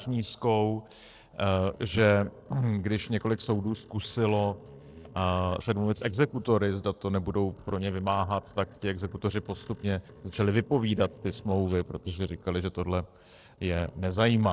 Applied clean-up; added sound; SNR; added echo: neural separator model SepFormer DNS4.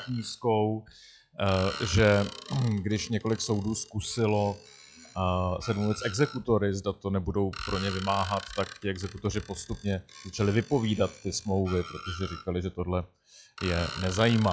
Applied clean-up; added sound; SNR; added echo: classical method log-MMSE.